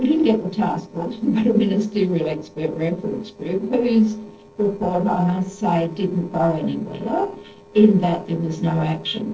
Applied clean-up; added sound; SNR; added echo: neural separator model SepFormer DNS4.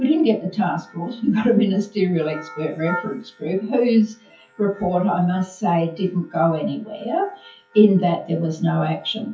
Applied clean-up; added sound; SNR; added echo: classical method WPE with log-MMSE.